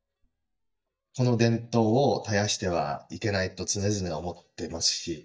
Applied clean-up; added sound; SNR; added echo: neural mask model DeepFilterNet 3.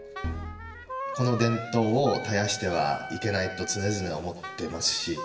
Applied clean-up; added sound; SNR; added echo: none; Wind instrument, woodwind instrument; 11 dB; reverberation time 1.0 s.